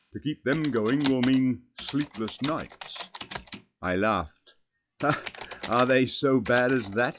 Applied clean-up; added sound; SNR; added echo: classical method log-MMSE.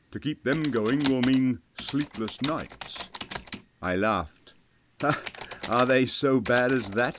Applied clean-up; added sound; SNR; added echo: none; Typing; 14 dB; none.